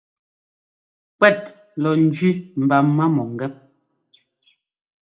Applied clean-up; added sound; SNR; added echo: none; none; none; reverberation time 0.3 s.